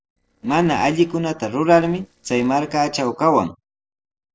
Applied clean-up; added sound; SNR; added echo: neural separator model SepFormer DNS4.